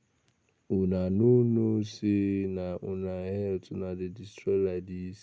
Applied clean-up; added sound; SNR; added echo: none; none; none; none.